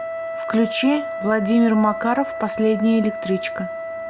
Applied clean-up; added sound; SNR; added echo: none; Wind instrument, woodwind instrument; 8 dB; none.